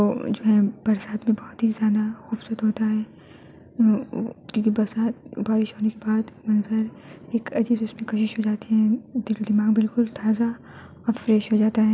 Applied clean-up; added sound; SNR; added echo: none; none; none; none.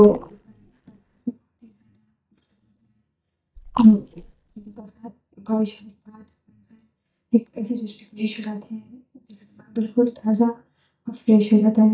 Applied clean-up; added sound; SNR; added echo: neural mask model DeepFilterNet 3.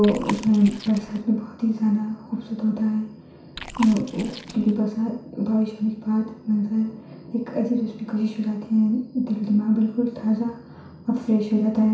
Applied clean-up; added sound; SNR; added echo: none; Chewing, mastication; 13 dB; reverberation time 0.6 s.